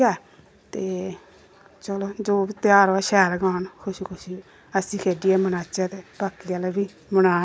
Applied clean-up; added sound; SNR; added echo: none; none; none; none.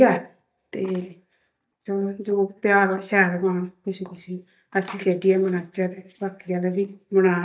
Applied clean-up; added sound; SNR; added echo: neural mask model DeepFilterNet 3.